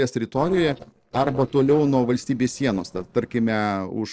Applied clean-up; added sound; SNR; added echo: neural separator model SepFormer DNS4.